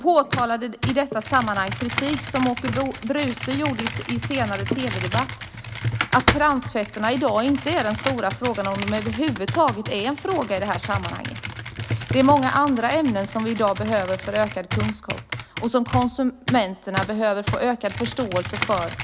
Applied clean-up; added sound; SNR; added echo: none; Computer keyboard; 6 dB; none.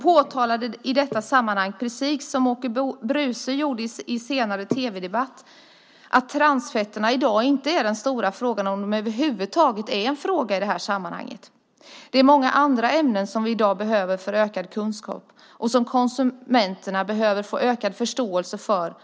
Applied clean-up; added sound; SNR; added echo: none; none; none; none.